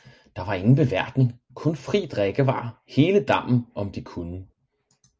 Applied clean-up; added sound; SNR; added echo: none; none; none; none.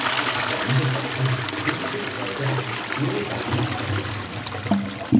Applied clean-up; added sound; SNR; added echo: none; Toilet flush; -4 dB; reverberation time 0.6 s.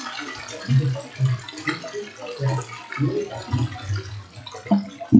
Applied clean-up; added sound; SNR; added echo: classical method WPE with log-MMSE.